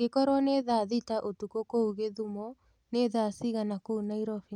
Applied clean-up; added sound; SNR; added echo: none; none; none; none.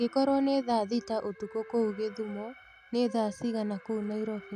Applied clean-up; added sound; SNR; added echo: none; Wind instrument, woodwind instrument + Alarm; 20 dB; none.